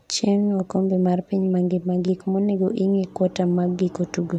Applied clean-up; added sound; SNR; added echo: none; none; none; none.